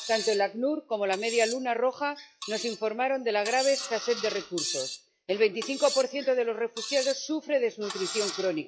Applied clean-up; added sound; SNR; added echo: classical method log-MMSE.